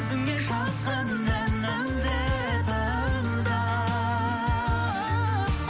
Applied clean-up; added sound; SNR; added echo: none; none; none; none.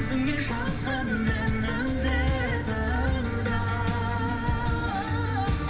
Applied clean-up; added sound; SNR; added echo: none; Fire; 9 dB; reverberation time 2.9 s.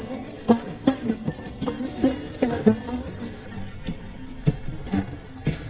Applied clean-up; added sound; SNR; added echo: neural mask model DeepFilterNet 3.